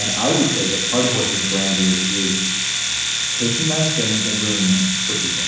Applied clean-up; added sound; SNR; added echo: none; Domestic sounds, home sounds; -2 dB; reverberation time 1.1 s.